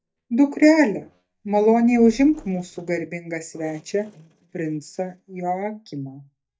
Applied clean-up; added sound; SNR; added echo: neural mask model DeepFilterNet 3.